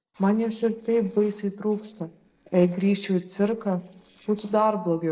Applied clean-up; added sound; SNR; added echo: neural separator model SepFormer DNS4.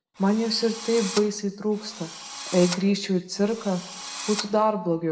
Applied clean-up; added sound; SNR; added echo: none; Drill; 12 dB; reverberation time 0.8 s.